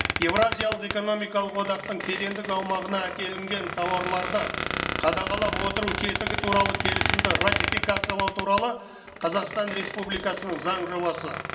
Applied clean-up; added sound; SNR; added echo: none; Squeak; 2 dB; reverberation time 2.6 s.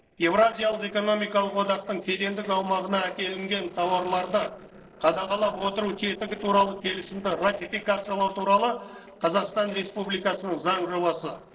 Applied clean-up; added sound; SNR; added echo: neural separator model SepFormer DNS4.